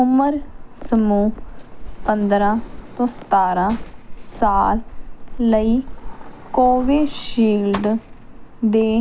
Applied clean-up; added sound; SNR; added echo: none; Sliding door; 10 dB; none.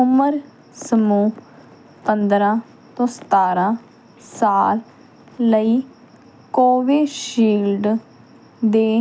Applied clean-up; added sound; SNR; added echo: none; none; none; none.